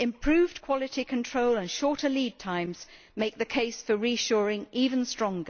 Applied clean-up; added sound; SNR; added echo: none; none; none; none.